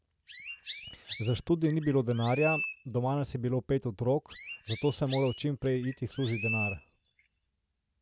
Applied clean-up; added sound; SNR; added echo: none; Chirp, tweet; 8 dB; none.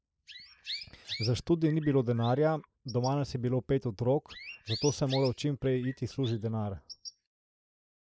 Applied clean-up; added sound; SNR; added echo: neural mask model Resemble Enhance denoiser.